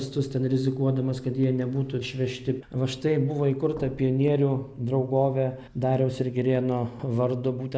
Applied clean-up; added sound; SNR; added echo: none; none; none; none.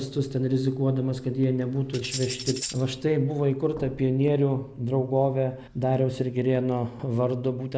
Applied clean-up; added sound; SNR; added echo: none; Tambourine; 11 dB; none.